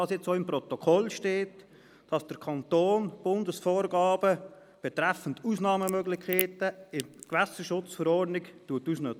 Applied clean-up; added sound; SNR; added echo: neural mask model Resemble Enhance denoiser.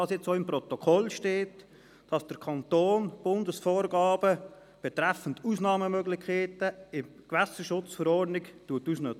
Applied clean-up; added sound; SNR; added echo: none; none; none; none.